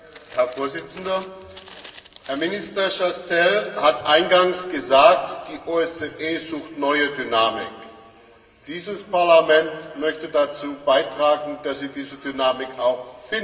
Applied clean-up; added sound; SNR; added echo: none; Walk, footsteps; 16 dB; reverberation time 2.1 s.